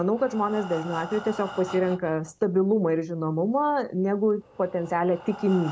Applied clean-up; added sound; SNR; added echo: none; Breathing; 17 dB; none.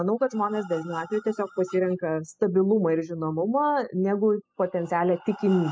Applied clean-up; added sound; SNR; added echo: classical method spectral subtraction.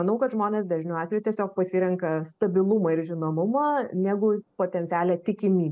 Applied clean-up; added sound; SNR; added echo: none; none; none; none.